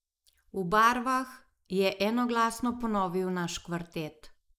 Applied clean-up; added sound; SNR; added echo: neural mask model Resemble Enhance denoiser.